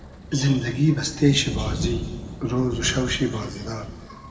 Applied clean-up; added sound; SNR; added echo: none; Thunder; 8 dB; reverberation time 1.7 s.